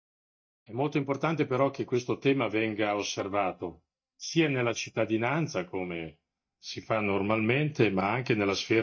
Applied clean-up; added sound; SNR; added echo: neural mask model DeepFilterNet 3.